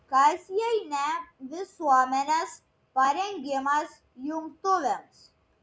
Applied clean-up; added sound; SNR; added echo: none; none; none; none.